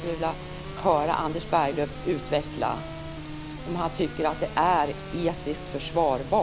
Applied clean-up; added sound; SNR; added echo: none; Wind instrument, woodwind instrument; 15 dB; none.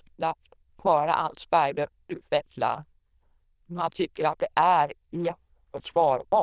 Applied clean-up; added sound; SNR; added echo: neural diffusion model UNIVERSE++.